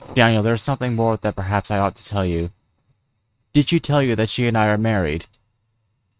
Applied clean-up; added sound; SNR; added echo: neural mask model RNNoise.